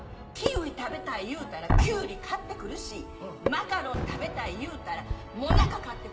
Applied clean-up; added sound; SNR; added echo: none; Fireworks; 12 dB; reverberation time 2.8 s.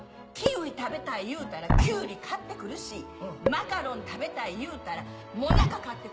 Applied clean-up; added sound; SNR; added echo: none; none; none; none.